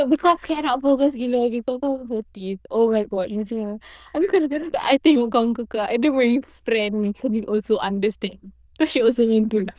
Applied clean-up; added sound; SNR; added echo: neural diffusion model UNIVERSE++.